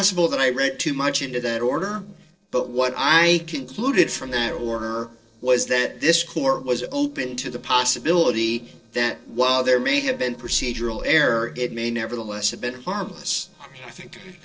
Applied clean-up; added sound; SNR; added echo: neural separator model SepFormer DNS4.